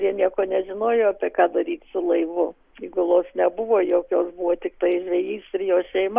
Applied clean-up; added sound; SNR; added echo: none; none; none; none.